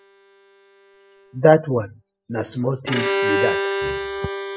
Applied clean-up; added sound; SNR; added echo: classical method spectral subtraction.